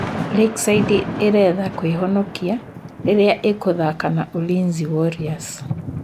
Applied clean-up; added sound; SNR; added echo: none; Thunder / Rain; 10 dB; none.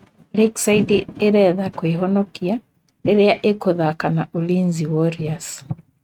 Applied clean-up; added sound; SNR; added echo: neural mask model RNNoise.